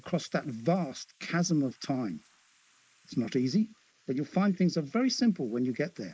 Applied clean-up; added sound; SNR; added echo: neural mask model Resemble Enhance denoiser.